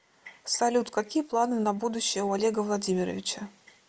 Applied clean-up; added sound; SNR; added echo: none; none; none; none.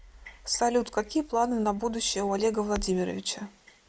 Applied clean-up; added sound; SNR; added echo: none; Crackle; 18 dB; none.